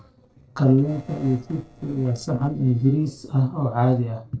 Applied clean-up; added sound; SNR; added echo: neural separator model SepFormer DNS4.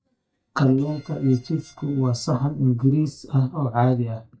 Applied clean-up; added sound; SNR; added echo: neural mask model DeepFilterNet 3.